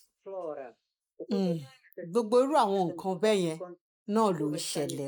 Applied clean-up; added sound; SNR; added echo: neural mask model Resemble Enhance denoiser.